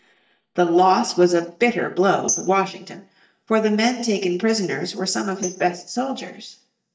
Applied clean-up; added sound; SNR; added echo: neural mask model DeepFilterNet 3.